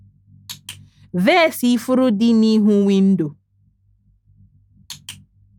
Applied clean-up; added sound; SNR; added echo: none; none; none; none.